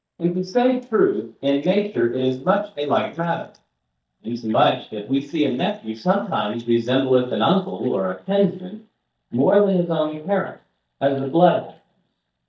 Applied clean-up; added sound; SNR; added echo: neural mask model DeepFilterNet 3.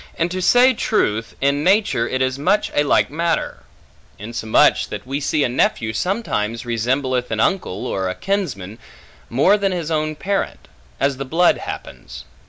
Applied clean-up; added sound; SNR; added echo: none; none; none; none.